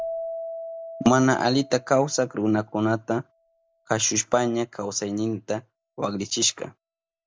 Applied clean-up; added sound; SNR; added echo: none; Keyboard (musical); 15 dB; none.